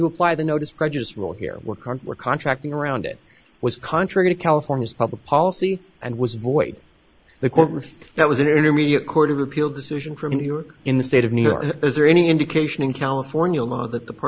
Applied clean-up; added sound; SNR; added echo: none; none; none; none.